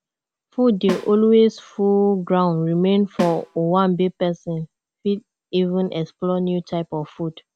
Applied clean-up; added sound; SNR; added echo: none; Snare drum; 14 dB; none.